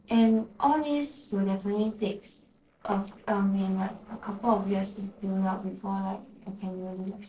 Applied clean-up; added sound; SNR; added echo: neural separator model SepFormer DNS4.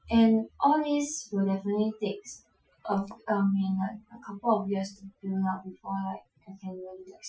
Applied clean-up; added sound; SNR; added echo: classical method Wiener filter.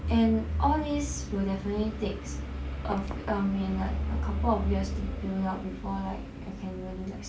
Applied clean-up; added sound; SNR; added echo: none; Knock; 14 dB; none.